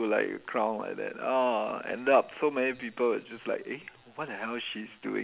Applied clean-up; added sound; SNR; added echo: none; none; none; none.